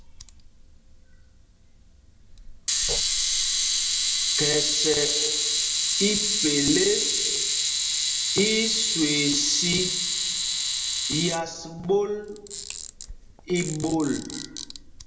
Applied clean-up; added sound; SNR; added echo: none; Camera; -3 dB; reverberation time 0.6 s.